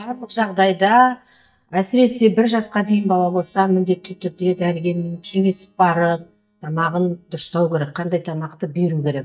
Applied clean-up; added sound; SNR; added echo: neural mask model DeepFilterNet 3.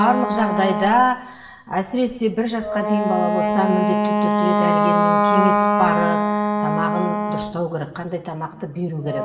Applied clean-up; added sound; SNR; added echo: none; Wind instrument, woodwind instrument; -2 dB; reverberation time 0.9 s.